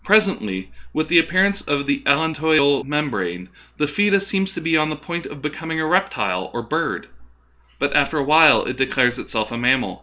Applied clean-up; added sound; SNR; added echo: none; none; none; none.